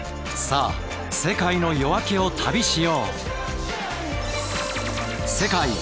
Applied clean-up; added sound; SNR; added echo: none; none; none; none.